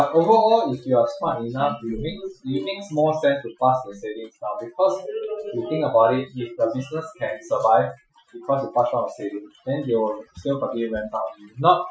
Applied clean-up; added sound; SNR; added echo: classical method Wiener filter.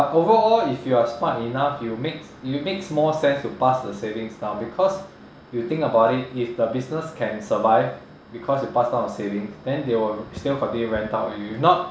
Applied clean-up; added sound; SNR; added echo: none; none; none; none.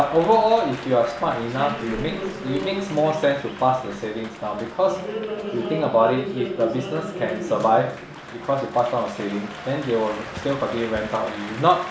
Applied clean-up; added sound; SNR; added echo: none; Applause; 10 dB; none.